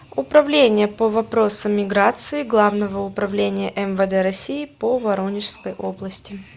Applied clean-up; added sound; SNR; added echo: none; none; none; none.